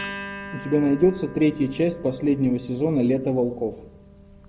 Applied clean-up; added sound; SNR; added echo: none; Acoustic guitar; 16 dB; none.